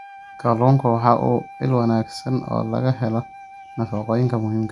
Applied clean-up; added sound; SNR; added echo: none; Wind instrument, woodwind instrument; 19 dB; none.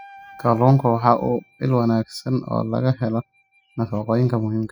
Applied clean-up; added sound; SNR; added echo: classical method spectral subtraction.